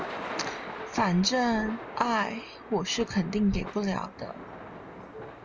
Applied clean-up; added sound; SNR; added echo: none; Thunder / Rain; 11 dB; none.